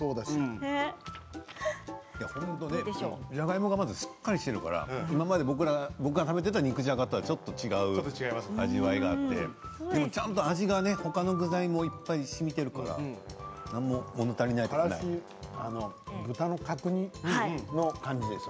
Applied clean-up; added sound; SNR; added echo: none; Brass instrument; 19 dB; none.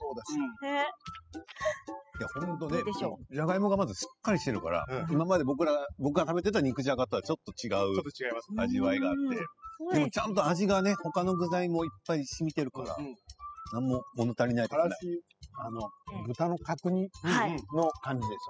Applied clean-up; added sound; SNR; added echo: classical method spectral subtraction.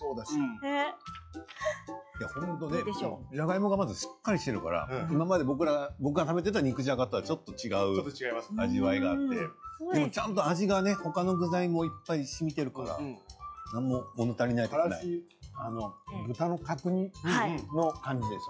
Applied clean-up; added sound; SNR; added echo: classical method log-MMSE.